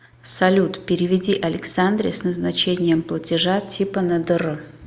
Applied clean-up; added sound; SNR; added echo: none; none; none; none.